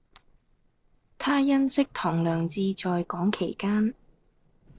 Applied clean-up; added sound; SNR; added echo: neural separator model SepFormer DNS4.